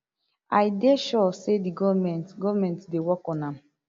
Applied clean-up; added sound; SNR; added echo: none; none; none; none.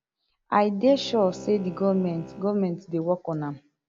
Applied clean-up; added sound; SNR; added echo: none; Bowed string instrument; 19 dB; none.